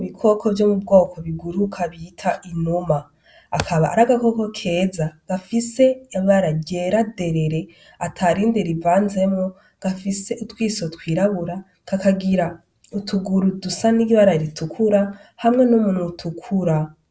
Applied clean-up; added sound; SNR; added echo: none; none; none; none.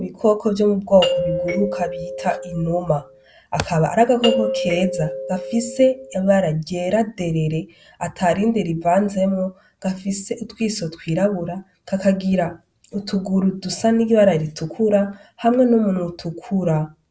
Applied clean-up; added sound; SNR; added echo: none; Doorbell; 5 dB; none.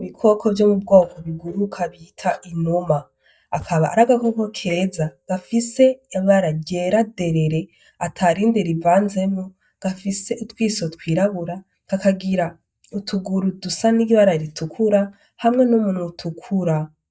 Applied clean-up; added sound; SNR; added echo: neural mask model DeepFilterNet 3.